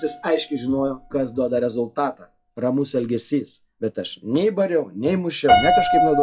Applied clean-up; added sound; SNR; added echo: classical method log-MMSE.